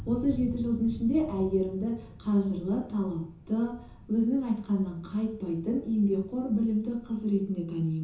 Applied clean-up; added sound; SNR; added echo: none; Thunder; 16 dB; reverberation time 0.6 s.